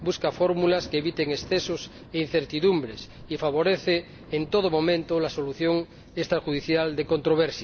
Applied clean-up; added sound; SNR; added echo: none; Thunder; 19 dB; none.